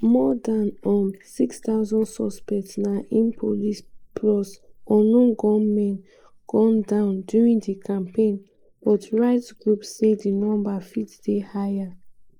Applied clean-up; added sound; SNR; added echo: neural mask model Resemble Enhance denoiser.